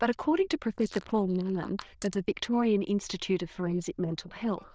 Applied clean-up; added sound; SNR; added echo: neural diffusion model UNIVERSE++.